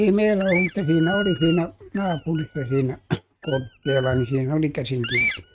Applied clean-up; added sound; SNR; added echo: neural mask model RNNoise.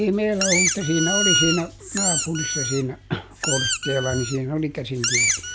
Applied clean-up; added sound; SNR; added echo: none; Squeak; -1 dB; none.